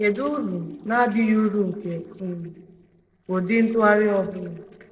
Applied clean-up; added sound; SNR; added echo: neural separator model SepFormer DNS4.